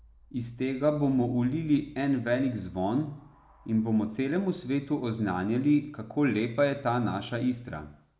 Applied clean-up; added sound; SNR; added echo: none; none; none; none.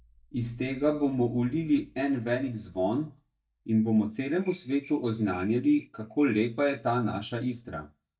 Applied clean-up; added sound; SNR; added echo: neural mask model DeepFilterNet 3.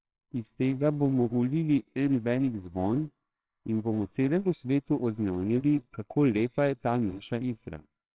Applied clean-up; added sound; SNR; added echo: neural separator model SepFormer WHAMR!.